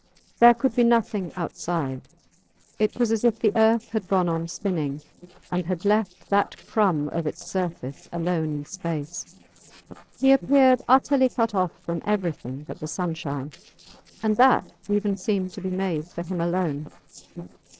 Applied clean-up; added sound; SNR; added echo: neural separator model SepFormer DNS4.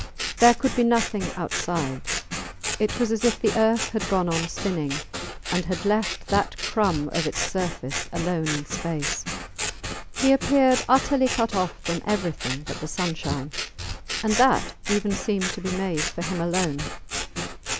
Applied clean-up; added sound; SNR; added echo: none; Scissors; 6 dB; none.